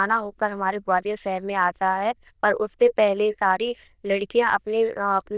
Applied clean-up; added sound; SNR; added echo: neural diffusion model UNIVERSE++.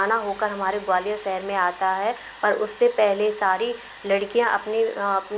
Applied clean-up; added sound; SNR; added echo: none; Domestic sounds, home sounds; 20 dB; none.